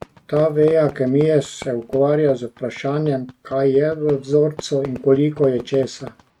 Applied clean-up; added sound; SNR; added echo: neural mask model RNNoise.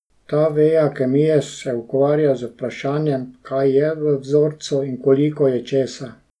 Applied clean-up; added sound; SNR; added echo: none; none; none; none.